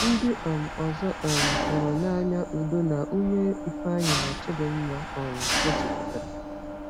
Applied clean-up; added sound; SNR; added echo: none; Mechanisms; 3 dB; none.